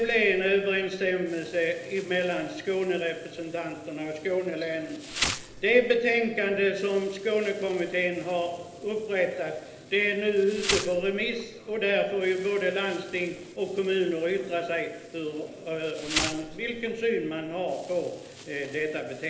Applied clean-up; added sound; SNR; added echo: none; Insect; 13 dB; reverberation time 1.0 s.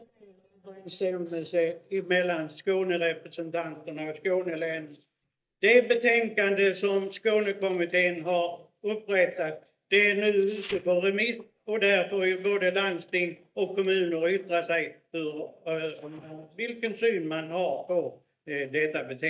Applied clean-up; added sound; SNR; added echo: neural mask model DeepFilterNet 3.